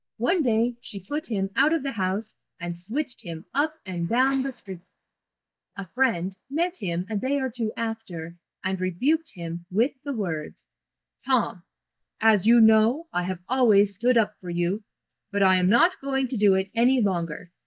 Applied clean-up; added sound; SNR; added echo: neural mask model DeepFilterNet 3.